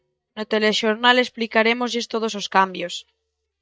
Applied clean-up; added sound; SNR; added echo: neural mask model DeepFilterNet 3.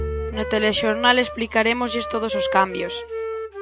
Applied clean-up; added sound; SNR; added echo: none; Bowed string instrument + Wind instrument, woodwind instrument; 6 dB; none.